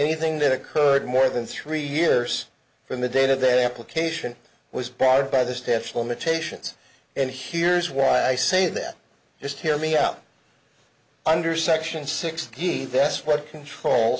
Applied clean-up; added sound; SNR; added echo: none; none; none; none.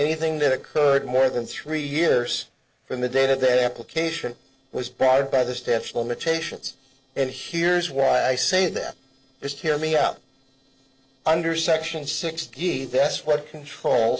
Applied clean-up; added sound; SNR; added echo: neural separator model SepFormer DNS4.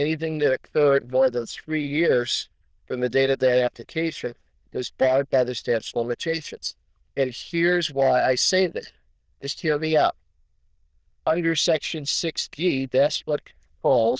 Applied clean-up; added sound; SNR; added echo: neural diffusion model UNIVERSE++.